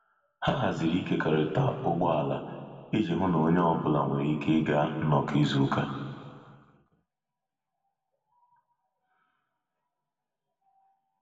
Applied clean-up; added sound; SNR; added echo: none; none; none; reverberation time 1.9 s.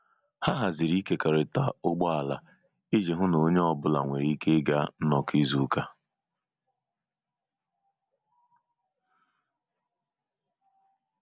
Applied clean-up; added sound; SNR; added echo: none; none; none; none.